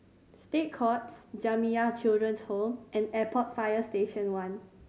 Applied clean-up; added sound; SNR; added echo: none; none; none; none.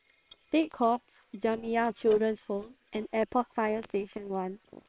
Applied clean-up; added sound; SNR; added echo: neural separator model SepFormer WHAM!.